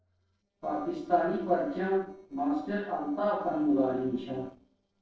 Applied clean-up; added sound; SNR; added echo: neural separator model SepFormer DNS4.